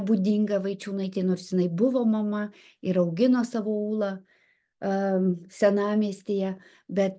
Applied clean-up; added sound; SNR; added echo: none; none; none; none.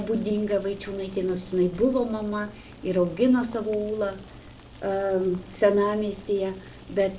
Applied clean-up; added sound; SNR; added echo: none; Boiling; 19 dB; reverberation time 0.5 s.